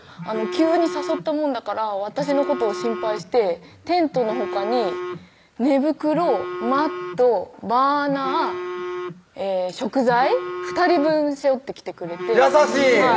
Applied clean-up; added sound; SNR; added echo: none; Telephone; 10 dB; none.